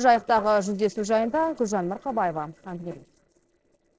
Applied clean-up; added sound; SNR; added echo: neural separator model SepFormer DNS4.